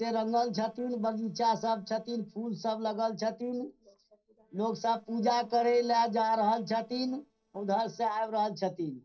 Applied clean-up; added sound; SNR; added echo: neural separator model SepFormer DNS4.